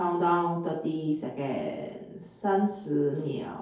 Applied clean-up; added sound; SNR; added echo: none; none; none; reverberation time 2.4 s.